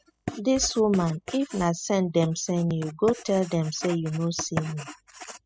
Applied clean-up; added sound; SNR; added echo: classical method spectral subtraction.